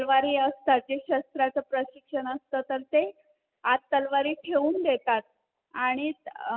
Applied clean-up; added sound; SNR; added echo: none; none; none; none.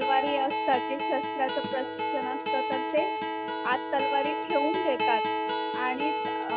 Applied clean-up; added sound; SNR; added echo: none; Acoustic guitar; -1 dB; none.